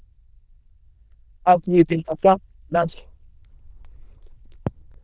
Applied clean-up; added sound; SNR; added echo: neural diffusion model UNIVERSE++.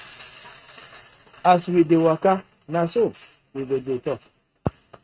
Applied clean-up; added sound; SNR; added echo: neural mask model RNNoise.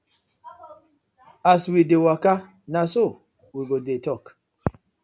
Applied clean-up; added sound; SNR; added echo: none; none; none; none.